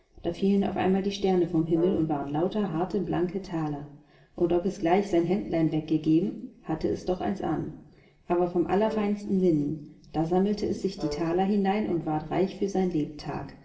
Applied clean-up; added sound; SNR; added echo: none; Brass instrument; 16 dB; reverberation time 0.7 s.